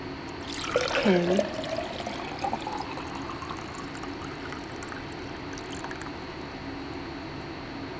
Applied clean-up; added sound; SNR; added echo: none; Liquid; 2 dB; none.